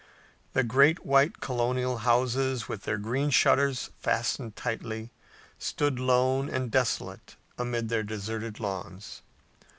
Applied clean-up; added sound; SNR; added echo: none; none; none; none.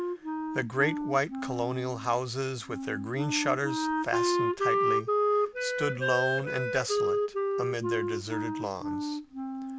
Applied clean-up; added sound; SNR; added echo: none; Wind instrument, woodwind instrument; -2 dB; none.